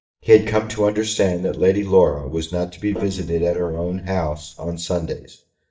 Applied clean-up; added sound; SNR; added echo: neural mask model DeepFilterNet 3.